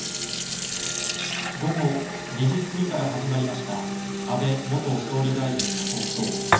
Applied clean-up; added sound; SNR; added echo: none; Fill (with liquid) / Sink (filling or washing); 4 dB; reverberation time 1.3 s.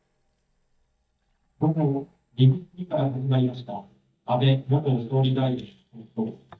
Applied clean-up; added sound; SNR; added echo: neural mask model DeepFilterNet 3.